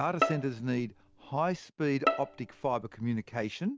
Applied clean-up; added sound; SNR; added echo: none; Bowed string instrument; 3 dB; none.